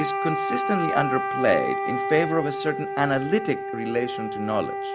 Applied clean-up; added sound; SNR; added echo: none; Wind instrument, woodwind instrument; 2 dB; none.